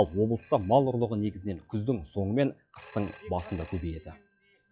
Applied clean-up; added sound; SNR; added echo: classical method log-MMSE.